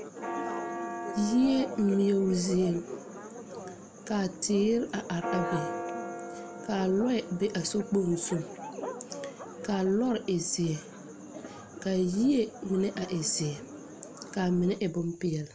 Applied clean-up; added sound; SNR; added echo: none; Church bell; 10 dB; none.